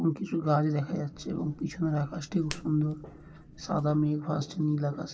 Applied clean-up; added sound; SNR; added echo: none; Hands; 19 dB; reverberation time 3.0 s.